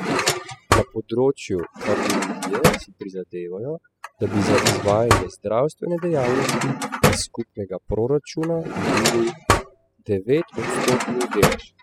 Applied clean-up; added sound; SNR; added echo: classical method spectral subtraction.